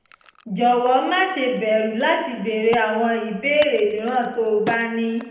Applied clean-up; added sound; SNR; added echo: none; Crack; 18 dB; reverberation time 0.8 s.